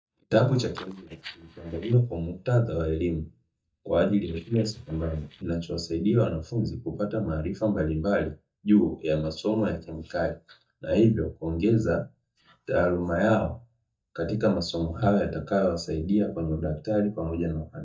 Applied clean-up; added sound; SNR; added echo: neural mask model DeepFilterNet 3.